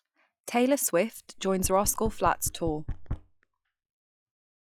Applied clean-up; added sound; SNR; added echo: classical method log-MMSE.